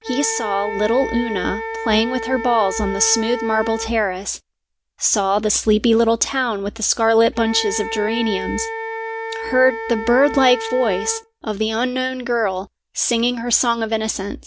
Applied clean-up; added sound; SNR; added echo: none; Wind instrument, woodwind instrument; 10 dB; none.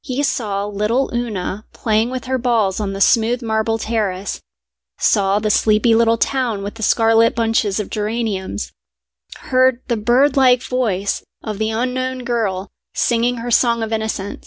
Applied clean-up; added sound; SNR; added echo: none; none; none; none.